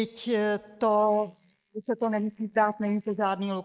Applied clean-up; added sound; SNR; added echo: neural mask model Resemble Enhance denoiser.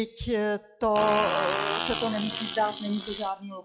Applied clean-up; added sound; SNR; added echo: classical method log-MMSE.